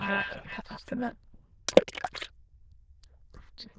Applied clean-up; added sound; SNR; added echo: neural diffusion model UNIVERSE++.